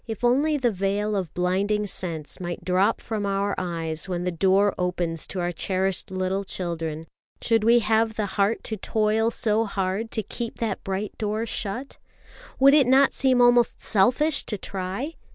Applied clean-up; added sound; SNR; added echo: none; none; none; none.